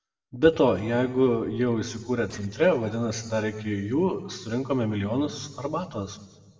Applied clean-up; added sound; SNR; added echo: neural separator model SepFormer DNS4.